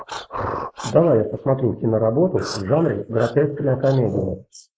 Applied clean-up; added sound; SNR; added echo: neural mask model Resemble Enhance denoiser.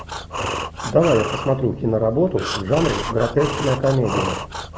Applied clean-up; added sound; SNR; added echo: none; Breathing; 7 dB; none.